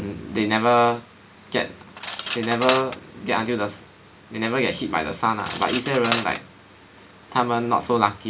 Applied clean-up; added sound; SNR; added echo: none; Cutlery, silverware; 10 dB; none.